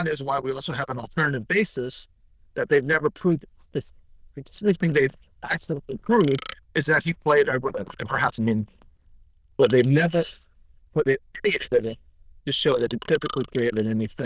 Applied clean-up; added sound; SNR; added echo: neural diffusion model UNIVERSE++.